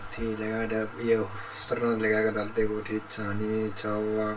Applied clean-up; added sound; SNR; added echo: none; Zipper (clothing); 15 dB; reverberation time 0.2 s.